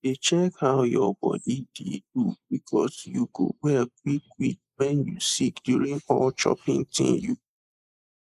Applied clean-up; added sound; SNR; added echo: neural mask model Resemble Enhance denoiser.